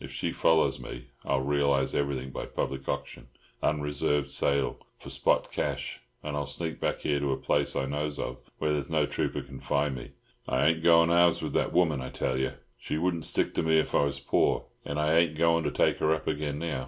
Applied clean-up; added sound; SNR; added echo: none; none; none; none.